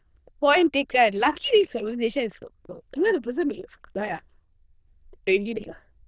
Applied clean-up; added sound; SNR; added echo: neural diffusion model UNIVERSE++.